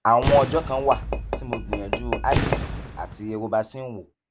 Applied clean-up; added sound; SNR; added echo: none; Tap / Glass + Fireworks; 3 dB; none.